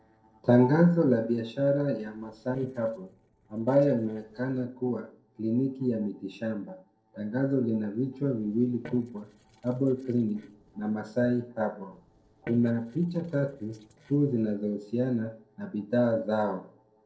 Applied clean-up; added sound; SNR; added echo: neural separator model SepFormer DNS4.